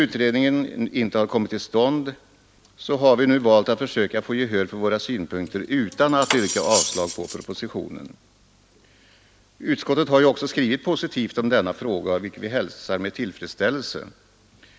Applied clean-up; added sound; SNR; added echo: none; Cutlery, silverware; 7 dB; none.